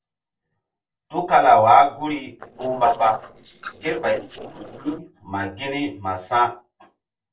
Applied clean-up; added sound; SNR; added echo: neural separator model SepFormer DNS4.